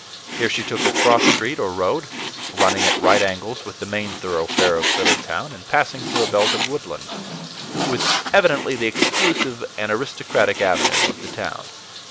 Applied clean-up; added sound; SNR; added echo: none; Frying (food); 1 dB; none.